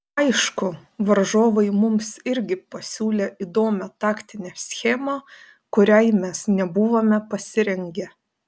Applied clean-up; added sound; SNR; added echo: none; none; none; none.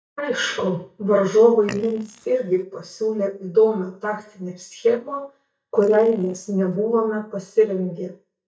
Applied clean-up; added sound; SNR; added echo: neural mask model DeepFilterNet 3.